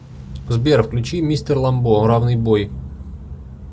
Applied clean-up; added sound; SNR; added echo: none; none; none; none.